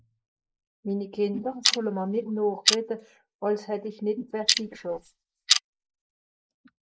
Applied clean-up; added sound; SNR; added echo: neural mask model Resemble Enhance denoiser.